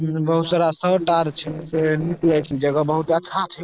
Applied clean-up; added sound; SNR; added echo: neural separator model SepFormer DNS4.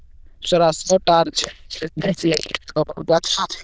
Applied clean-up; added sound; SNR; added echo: neural diffusion model UNIVERSE++.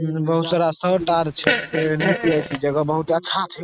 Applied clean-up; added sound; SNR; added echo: neural mask model RNNoise.